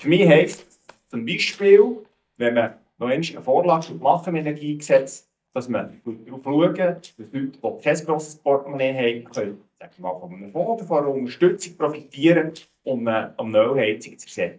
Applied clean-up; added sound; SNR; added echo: neural mask model DeepFilterNet 3.